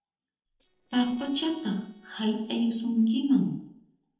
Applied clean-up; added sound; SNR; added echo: neural separator model SepFormer DNS4.